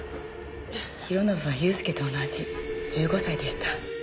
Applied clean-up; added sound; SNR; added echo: none; Rattle (instrument) + Vehicle horn, car horn, honking; 12 dB; none.